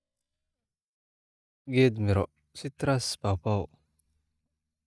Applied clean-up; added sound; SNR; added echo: neural mask model DeepFilterNet 3.